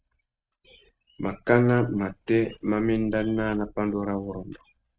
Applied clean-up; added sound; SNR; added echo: neural mask model RNNoise.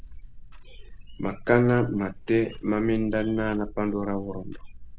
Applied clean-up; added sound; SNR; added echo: none; Clock; 12 dB; none.